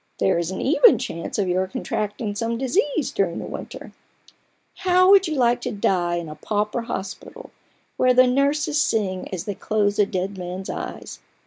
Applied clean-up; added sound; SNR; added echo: none; none; none; none.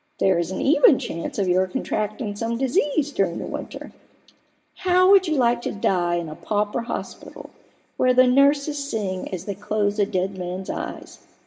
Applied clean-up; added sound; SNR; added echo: none; none; none; reverberation time 1.2 s.